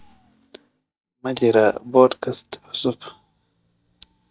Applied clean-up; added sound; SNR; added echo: neural mask model DeepFilterNet 3.